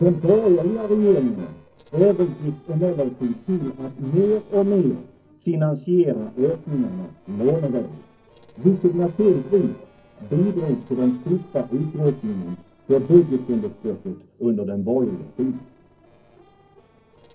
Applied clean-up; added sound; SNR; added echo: neural separator model SepFormer DNS4.